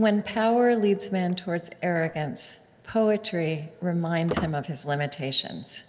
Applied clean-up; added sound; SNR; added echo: none; Squeak; 15 dB; none.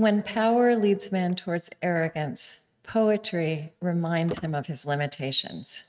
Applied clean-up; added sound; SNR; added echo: neural mask model RNNoise.